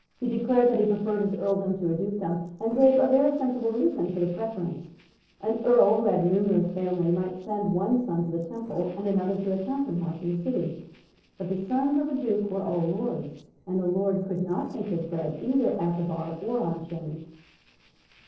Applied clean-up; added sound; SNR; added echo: neural separator model SepFormer DNS4.